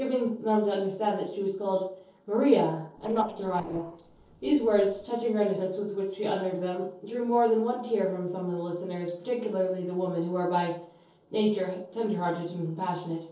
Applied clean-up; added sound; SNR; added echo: neural separator model SepFormer DNS4.